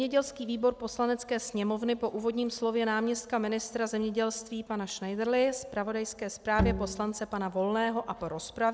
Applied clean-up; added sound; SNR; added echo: none; Bowed string instrument; 3 dB; none.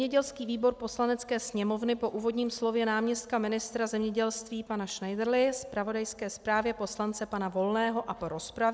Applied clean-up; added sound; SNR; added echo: none; none; none; none.